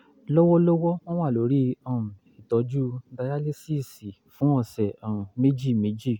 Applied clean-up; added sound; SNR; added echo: none; none; none; none.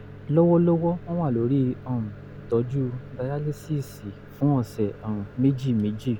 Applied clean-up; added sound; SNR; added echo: none; Microwave oven; 16 dB; none.